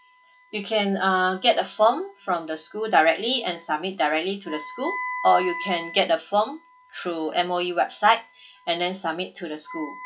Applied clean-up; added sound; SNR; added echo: classical method log-MMSE.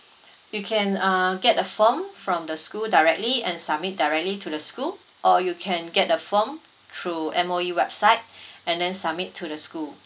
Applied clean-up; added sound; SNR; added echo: none; none; none; none.